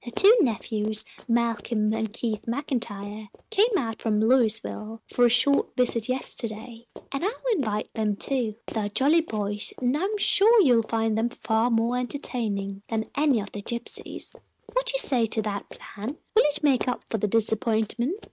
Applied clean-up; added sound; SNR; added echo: neural mask model RNNoise.